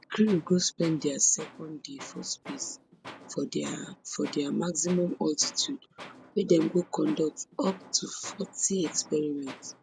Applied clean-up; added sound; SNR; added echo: none; Tools; 18 dB; none.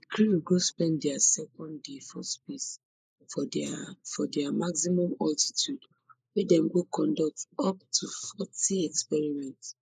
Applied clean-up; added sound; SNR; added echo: neural mask model Resemble Enhance denoiser.